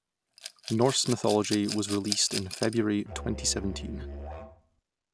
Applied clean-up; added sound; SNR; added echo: none; Musical instrument + Rattle / Glass; 9 dB; none.